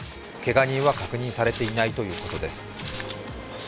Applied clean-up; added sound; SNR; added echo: none; Walk, footsteps; 13 dB; none.